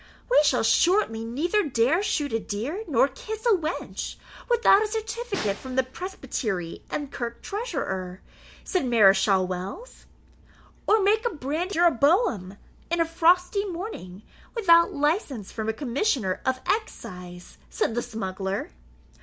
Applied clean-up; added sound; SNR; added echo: none; Snare drum; 16 dB; none.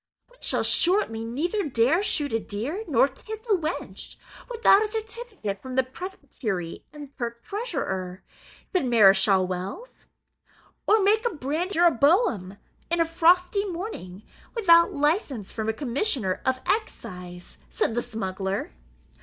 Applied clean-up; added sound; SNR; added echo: neural mask model DeepFilterNet 3.